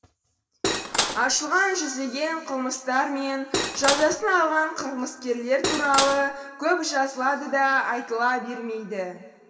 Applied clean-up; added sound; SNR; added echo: none; Cutlery, silverware / Dishes, pots, and pans; 1 dB; reverberation time 2.8 s.